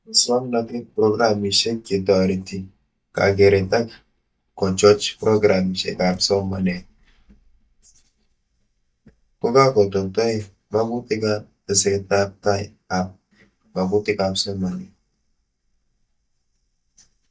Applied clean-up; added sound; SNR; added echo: neural mask model DeepFilterNet 3.